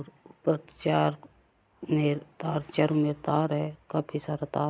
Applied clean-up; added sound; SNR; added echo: none; none; none; none.